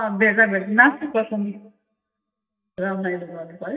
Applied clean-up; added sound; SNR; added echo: neural mask model DeepFilterNet 3.